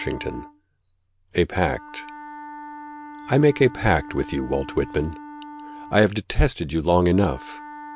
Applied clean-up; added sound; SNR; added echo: none; Wind instrument, woodwind instrument; 16 dB; none.